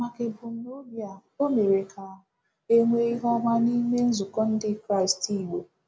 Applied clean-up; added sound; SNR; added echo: none; none; none; none.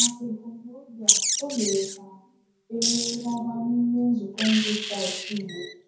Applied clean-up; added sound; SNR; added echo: none; Wild animals; 0 dB; reverberation time 0.6 s.